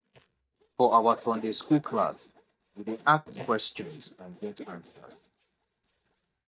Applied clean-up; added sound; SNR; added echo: neural mask model DeepFilterNet 3.